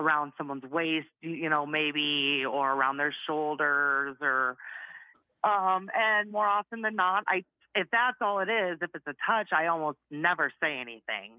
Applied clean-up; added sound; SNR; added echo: none; none; none; none.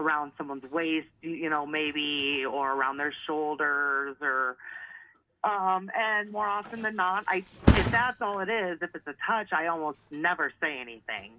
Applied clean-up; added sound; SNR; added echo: none; Thump, thud; 6 dB; reverberation time 0.3 s.